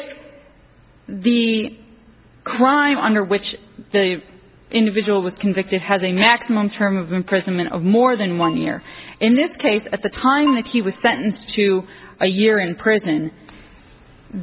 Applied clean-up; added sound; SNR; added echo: none; Keyboard (musical); 11 dB; none.